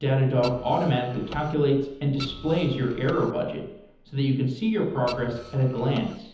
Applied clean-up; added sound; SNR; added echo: none; Printer; 16 dB; reverberation time 1.3 s.